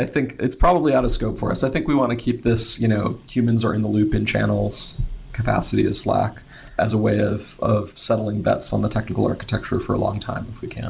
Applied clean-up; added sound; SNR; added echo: none; none; none; none.